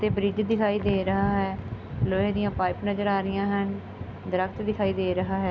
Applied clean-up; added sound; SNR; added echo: none; none; none; none.